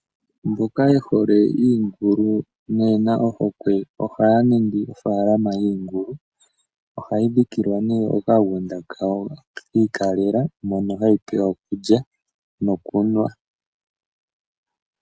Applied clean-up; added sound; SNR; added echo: none; none; none; none.